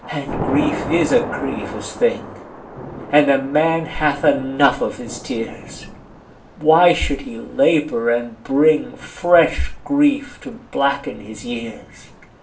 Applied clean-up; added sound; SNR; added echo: none; Thunder / Rain; 13 dB; reverberation time 0.3 s.